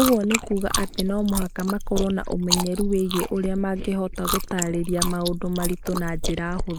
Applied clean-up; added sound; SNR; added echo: neural mask model Resemble Enhance denoiser.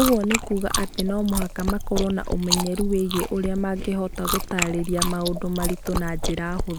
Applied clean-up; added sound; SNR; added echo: none; Chewing, mastication; 3 dB; none.